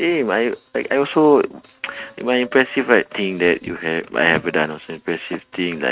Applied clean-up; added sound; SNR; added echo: neural mask model RNNoise.